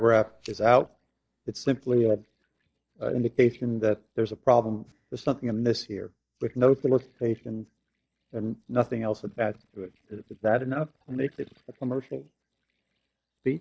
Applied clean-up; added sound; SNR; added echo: neural mask model DeepFilterNet 3.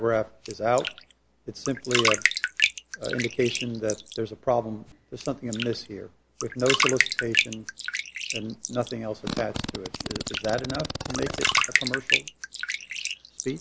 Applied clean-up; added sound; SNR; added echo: none; Fart + Bathtub (filling or washing); -1 dB; none.